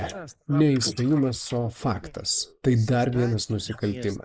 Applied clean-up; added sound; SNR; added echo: neural mask model Resemble Enhance denoiser.